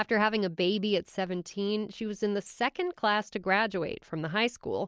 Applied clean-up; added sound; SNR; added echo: none; none; none; none.